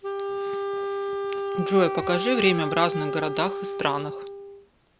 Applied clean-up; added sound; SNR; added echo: none; Wind instrument, woodwind instrument; 3 dB; none.